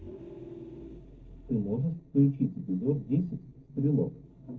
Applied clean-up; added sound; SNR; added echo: neural separator model SepFormer DNS4.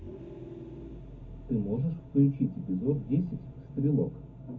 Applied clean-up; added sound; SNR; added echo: none; Vehicle; 17 dB; reverberation time 0.3 s.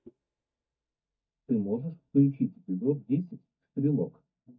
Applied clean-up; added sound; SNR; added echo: neural mask model DeepFilterNet 3.